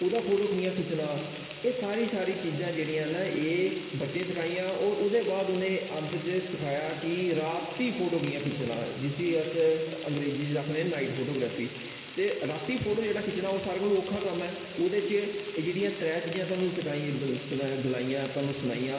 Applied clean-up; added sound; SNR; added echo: none; Frying (food); 14 dB; reverberation time 2.5 s.